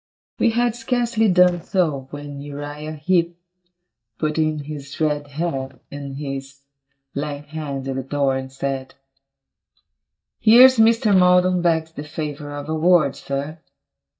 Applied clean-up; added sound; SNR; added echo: neural mask model DeepFilterNet 3.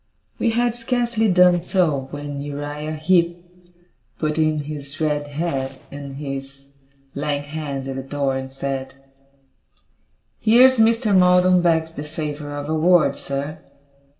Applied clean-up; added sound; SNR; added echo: neural separator model SepFormer DNS4.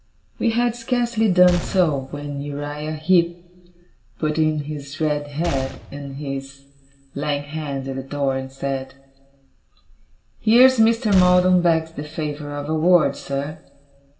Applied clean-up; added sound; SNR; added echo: none; Gunshot, gunfire; 11 dB; reverberation time 1.4 s.